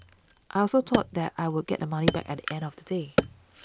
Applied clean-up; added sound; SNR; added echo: none; Wood; 3 dB; none.